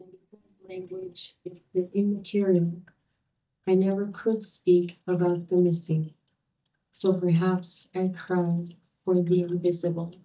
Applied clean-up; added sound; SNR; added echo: neural mask model DeepFilterNet 3.